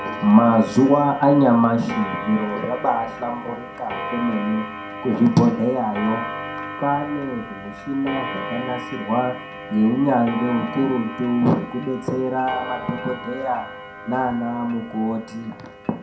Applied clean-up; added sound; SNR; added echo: none; Clock; 11 dB; reverberation time 0.4 s.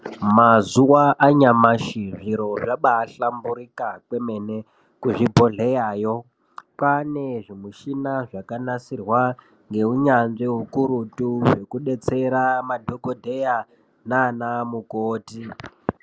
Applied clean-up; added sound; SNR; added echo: none; none; none; none.